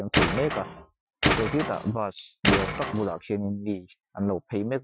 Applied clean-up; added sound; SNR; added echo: classical method Wiener filter.